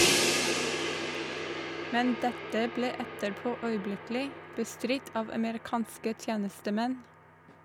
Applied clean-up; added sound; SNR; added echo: none; Crash cymbal; 1 dB; none.